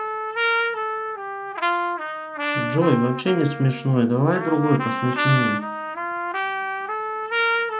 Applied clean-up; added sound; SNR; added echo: none; Trumpet; 1 dB; none.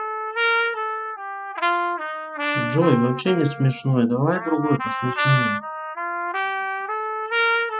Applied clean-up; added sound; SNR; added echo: classical method spectral subtraction.